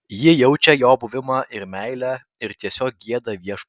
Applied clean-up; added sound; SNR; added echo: none; none; none; none.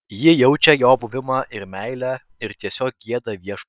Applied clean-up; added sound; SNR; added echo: neural separator model SepFormer WHAM!.